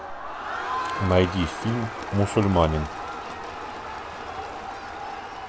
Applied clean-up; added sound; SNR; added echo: none; Crowd; 6 dB; none.